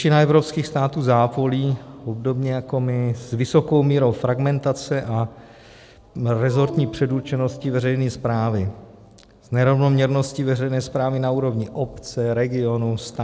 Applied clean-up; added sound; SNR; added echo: none; Dog; 16 dB; none.